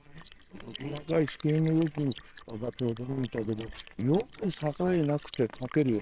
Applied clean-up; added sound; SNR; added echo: neural separator model SepFormer WHAMR!.